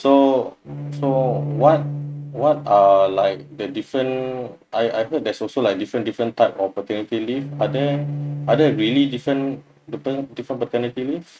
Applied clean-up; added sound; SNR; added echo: neural mask model RNNoise.